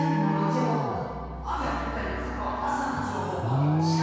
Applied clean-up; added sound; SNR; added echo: none; Alarm; 0 dB; reverberation time 2.2 s.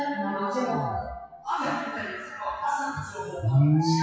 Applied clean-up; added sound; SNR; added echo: classical method WPE with log-MMSE.